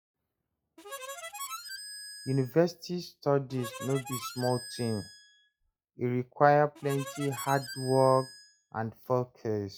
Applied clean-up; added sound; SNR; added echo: classical method log-MMSE.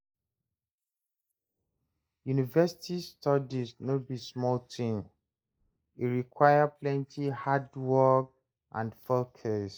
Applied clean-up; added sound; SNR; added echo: neural mask model Resemble Enhance denoiser.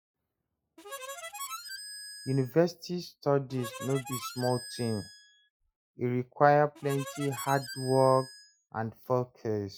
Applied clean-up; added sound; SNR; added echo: classical method Wiener filter.